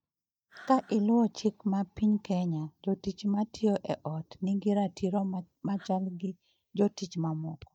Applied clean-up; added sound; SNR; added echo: neural mask model DeepFilterNet 3.